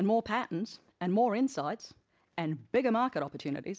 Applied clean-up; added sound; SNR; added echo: none; none; none; none.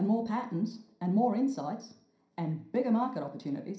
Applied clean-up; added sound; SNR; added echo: none; none; none; reverberation time 0.5 s.